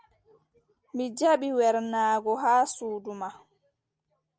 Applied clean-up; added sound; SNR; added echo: none; none; none; none.